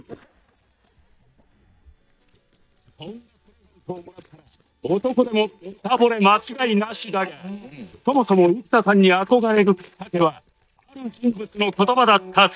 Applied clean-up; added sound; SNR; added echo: neural mask model DeepFilterNet 3.